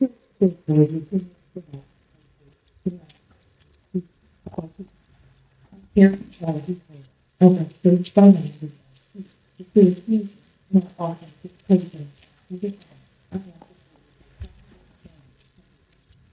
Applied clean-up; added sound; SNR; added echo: neural mask model DeepFilterNet 3.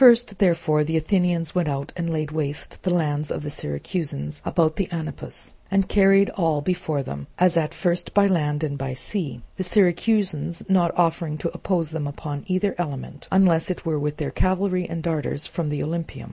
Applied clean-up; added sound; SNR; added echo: none; none; none; none.